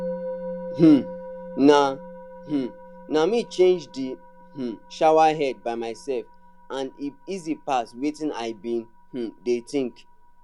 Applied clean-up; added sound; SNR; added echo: none; Musical instrument; 15 dB; none.